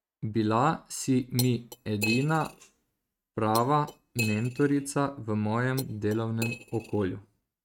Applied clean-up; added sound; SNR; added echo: neural mask model RNNoise.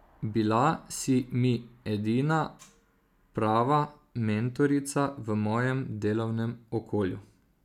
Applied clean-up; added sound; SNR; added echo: none; none; none; none.